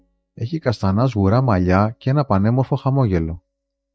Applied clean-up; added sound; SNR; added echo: neural mask model DeepFilterNet 3.